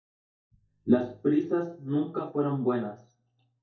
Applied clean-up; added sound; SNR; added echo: neural mask model DeepFilterNet 3.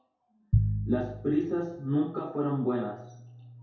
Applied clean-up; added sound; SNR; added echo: none; Piano; 0 dB; reverberation time 2.2 s.